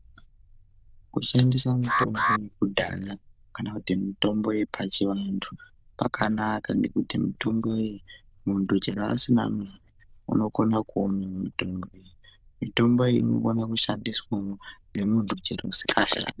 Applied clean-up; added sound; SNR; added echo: neural diffusion model UNIVERSE++.